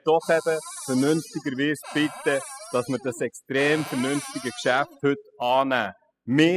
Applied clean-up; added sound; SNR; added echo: classical method spectral subtraction.